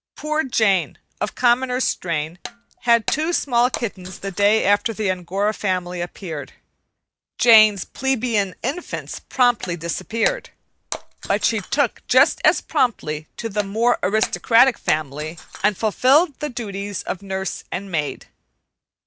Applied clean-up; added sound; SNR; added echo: none; Shatter; 15 dB; none.